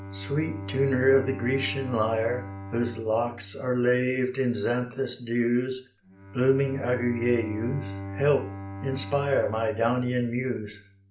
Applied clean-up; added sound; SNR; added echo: none; Bowed string instrument; 12 dB; reverberation time 0.4 s.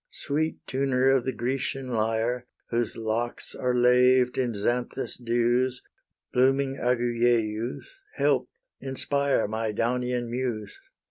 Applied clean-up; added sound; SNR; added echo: none; none; none; none.